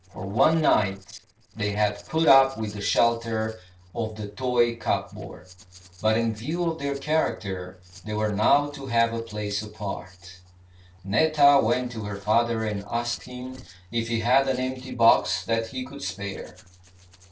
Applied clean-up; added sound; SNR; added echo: neural separator model SepFormer DNS4.